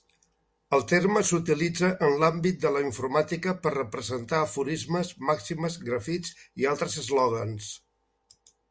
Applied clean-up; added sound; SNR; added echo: none; none; none; none.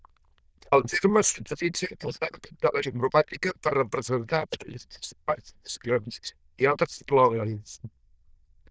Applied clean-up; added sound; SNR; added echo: neural diffusion model UNIVERSE++.